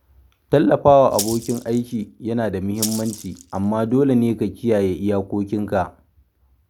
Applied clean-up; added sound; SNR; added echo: none; Rattle (instrument); 13 dB; none.